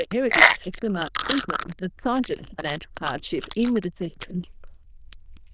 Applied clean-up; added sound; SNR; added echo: neural diffusion model UNIVERSE++.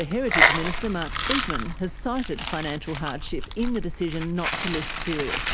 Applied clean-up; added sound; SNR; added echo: none; Coin (dropping); 0 dB; none.